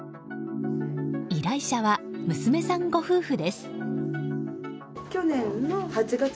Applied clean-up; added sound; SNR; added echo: none; none; none; none.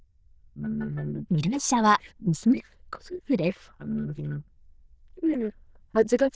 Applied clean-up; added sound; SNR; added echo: neural diffusion model UNIVERSE++.